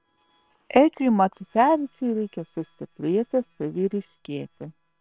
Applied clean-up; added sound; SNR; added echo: neural separator model SepFormer WHAM!.